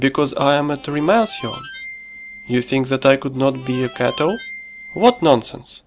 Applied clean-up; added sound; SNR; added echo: none; Harmonica; 16 dB; none.